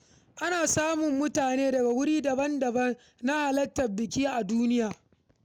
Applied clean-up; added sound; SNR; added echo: none; none; none; none.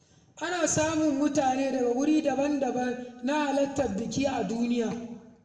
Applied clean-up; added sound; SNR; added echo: none; none; none; reverberation time 1.0 s.